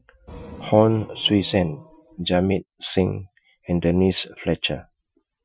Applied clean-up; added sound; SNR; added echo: classical method Wiener filter.